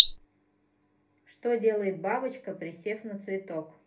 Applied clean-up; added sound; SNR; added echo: none; Cricket; 1 dB; reverberation time 0.3 s.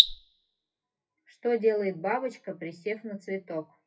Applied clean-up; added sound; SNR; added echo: classical method WPE with log-MMSE.